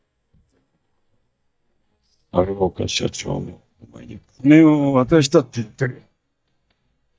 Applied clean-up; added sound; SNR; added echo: neural mask model DeepFilterNet 3.